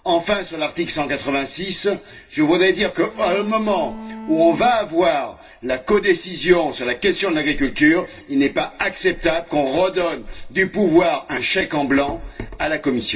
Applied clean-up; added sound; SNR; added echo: none; Bowed string instrument; 14 dB; reverberation time 0.2 s.